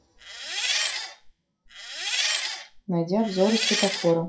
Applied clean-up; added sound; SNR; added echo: classical method WPE with log-MMSE.